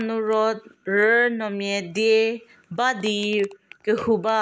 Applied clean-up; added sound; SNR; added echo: none; none; none; none.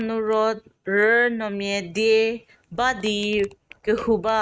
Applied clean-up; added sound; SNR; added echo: neural mask model RNNoise.